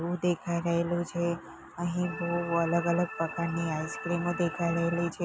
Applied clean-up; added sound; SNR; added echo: none; Organ; 10 dB; none.